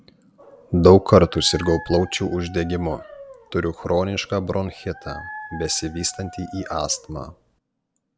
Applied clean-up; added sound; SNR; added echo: none; Dog; 18 dB; none.